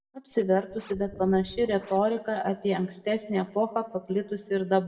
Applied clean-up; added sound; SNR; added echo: none; Scratching (performance technique); 20 dB; reverberation time 1.0 s.